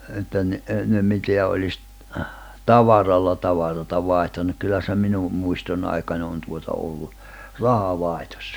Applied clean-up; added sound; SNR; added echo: none; none; none; none.